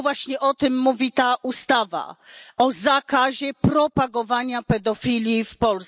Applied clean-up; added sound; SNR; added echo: none; none; none; none.